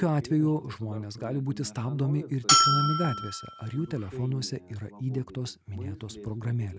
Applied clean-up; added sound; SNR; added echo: none; Bell; -4 dB; none.